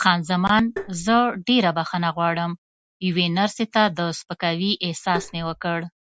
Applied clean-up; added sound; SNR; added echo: none; Tap; 13 dB; none.